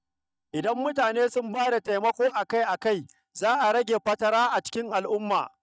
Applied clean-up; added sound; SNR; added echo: neural mask model DeepFilterNet 3.